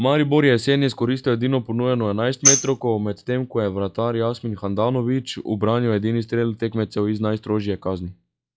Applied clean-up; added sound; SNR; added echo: classical method log-MMSE.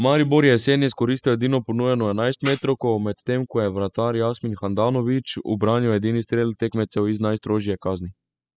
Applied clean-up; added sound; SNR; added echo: classical method spectral subtraction.